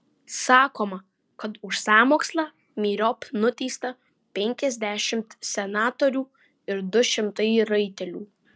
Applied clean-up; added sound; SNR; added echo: none; none; none; none.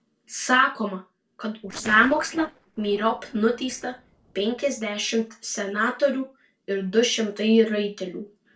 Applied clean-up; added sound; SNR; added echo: neural separator model SepFormer DNS4.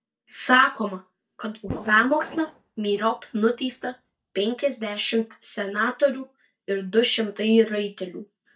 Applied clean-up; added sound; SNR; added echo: neural mask model DeepFilterNet 3.